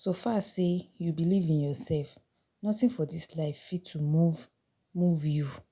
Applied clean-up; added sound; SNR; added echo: none; none; none; none.